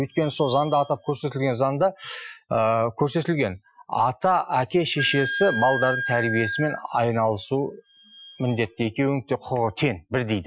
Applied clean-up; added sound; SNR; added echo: classical method Wiener filter.